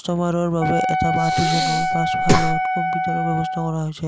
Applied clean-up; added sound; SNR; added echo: none; Breathing + Wind instrument, woodwind instrument; -2 dB; none.